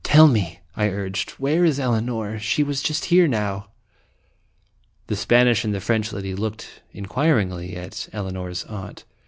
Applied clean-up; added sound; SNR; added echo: none; none; none; none.